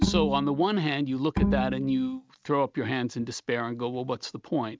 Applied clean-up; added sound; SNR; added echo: neural mask model RNNoise.